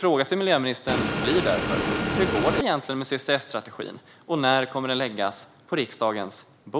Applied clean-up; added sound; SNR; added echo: none; Motor vehicle (road) / Engine; -1 dB; none.